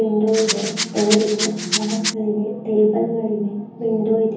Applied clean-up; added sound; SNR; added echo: none; Rattle; 5 dB; reverberation time 0.7 s.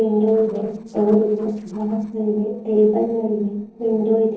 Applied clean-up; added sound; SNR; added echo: neural separator model SepFormer DNS4.